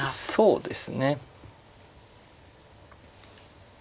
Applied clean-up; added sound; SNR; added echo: none; none; none; none.